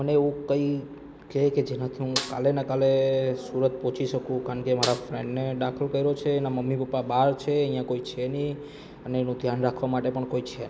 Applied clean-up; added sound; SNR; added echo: none; Snare drum; 10 dB; none.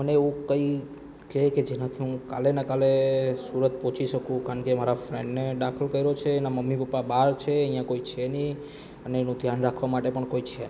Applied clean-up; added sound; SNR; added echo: none; none; none; none.